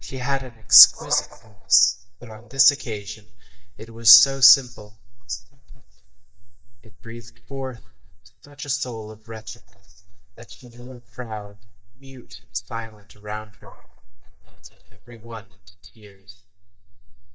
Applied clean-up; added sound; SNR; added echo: neural mask model DeepFilterNet 3.